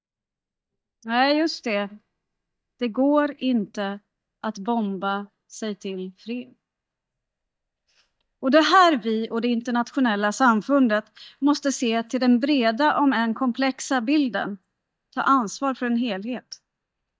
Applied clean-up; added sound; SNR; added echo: neural mask model DeepFilterNet 3.